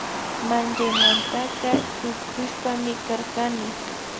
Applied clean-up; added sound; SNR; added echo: none; Bird vocalization, bird call, bird song; -1 dB; none.